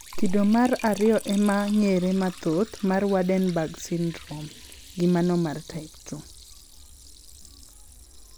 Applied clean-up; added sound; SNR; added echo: none; Liquid; 20 dB; none.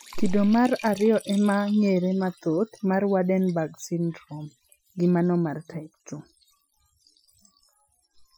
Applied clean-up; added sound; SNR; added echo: classical method Wiener filter.